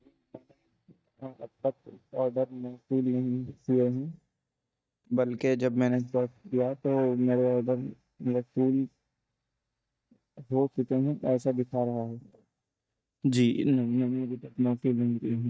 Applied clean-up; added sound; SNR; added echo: neural mask model DeepFilterNet 3.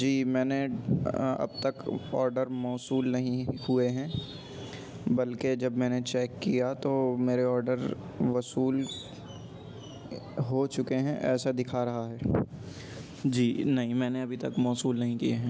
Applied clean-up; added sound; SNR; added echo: none; none; none; none.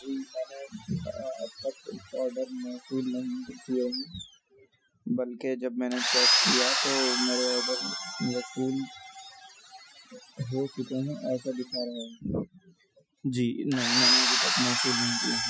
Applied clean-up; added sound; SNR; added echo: classical method Wiener filter.